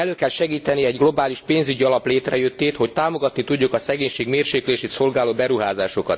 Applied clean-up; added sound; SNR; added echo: none; none; none; none.